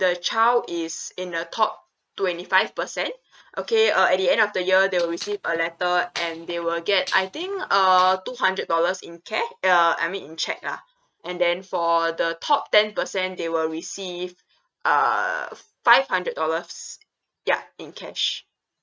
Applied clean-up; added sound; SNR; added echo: neural mask model RNNoise.